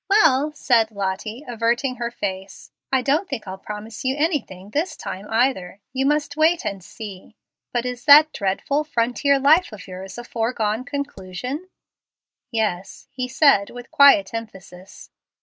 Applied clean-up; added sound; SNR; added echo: neural mask model Resemble Enhance denoiser.